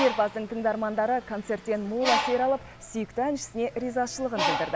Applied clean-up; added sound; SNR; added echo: none; Bird; 6 dB; none.